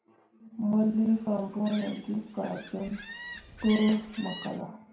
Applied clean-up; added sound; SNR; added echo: none; Gull, seagull; 15 dB; reverberation time 0.5 s.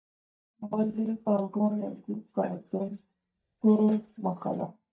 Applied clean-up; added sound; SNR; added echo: neural mask model DeepFilterNet 3.